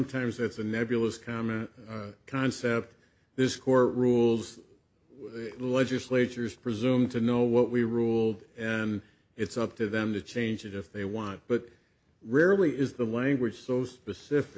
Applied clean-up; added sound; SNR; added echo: none; none; none; none.